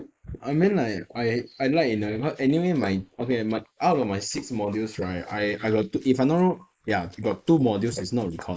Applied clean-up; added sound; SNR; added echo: neural mask model Resemble Enhance denoiser.